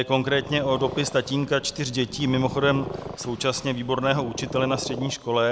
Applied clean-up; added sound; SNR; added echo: none; Purr; 12 dB; none.